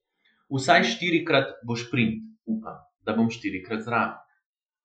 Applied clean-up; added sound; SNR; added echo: classical method Wiener filter.